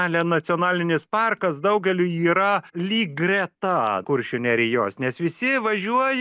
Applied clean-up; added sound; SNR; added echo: none; none; none; none.